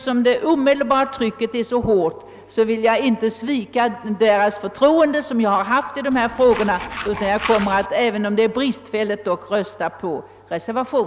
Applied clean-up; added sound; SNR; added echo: none; Tools; 11 dB; none.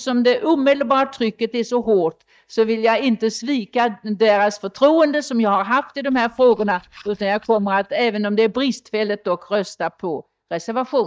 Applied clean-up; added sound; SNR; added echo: neural mask model DeepFilterNet 3.